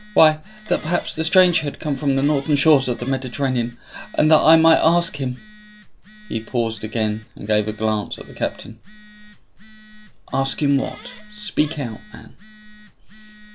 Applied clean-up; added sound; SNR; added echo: none; Fart + Telephone; 20 dB; none.